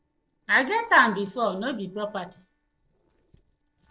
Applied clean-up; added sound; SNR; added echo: neural separator model SepFormer DNS4.